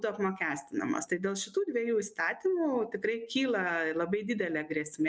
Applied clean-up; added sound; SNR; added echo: none; none; none; none.